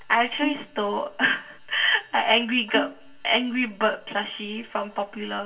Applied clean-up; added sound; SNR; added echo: none; Bowed string instrument; 13 dB; reverberation time 0.2 s.